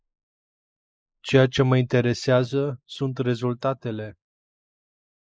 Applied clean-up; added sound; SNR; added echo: neural mask model Resemble Enhance denoiser.